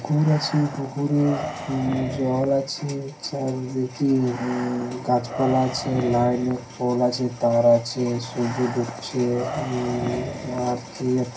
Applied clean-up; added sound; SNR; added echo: none; Breathing; 11 dB; reverberation time 0.3 s.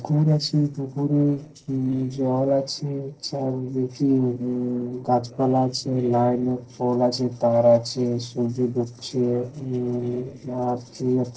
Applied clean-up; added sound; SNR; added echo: neural separator model SepFormer DNS4.